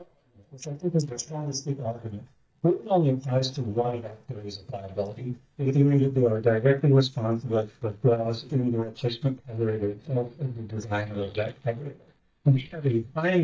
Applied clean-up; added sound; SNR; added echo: neural mask model DeepFilterNet 3.